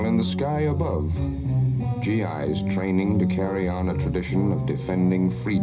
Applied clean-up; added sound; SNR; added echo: none; Piano; 19 dB; reverberation time 0.5 s.